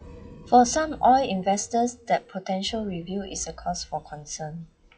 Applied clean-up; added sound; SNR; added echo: classical method WPE with log-MMSE.